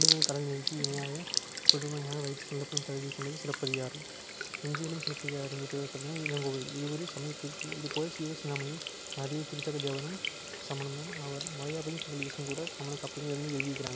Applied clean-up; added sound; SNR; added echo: none; Sink (filling or washing) / Water tap, faucet; -1 dB; none.